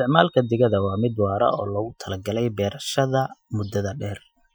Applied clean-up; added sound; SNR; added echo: classical method Wiener filter.